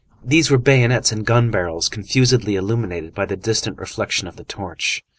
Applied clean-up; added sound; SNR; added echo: none; none; none; none.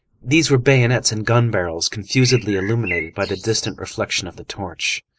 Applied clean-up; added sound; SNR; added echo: neural mask model Resemble Enhance denoiser.